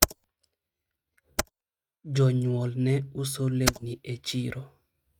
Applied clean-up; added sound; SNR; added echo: neural mask model RNNoise.